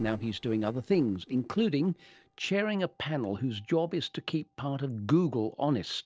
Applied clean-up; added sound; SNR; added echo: neural separator model SepFormer DNS4.